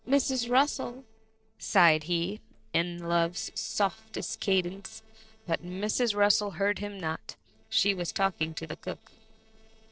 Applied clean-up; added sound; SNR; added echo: neural separator model SepFormer DNS4.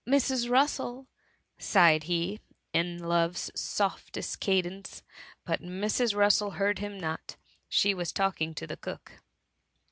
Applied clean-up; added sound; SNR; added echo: none; none; none; none.